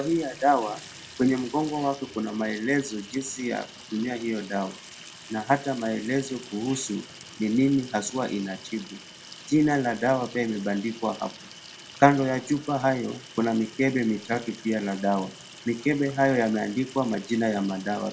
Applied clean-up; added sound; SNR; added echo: none; Sink (filling or washing) / Water tap, faucet; 18 dB; reverberation time 0.3 s.